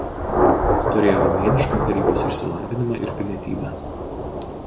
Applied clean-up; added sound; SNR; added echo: none; Thunder / Rain; -4 dB; none.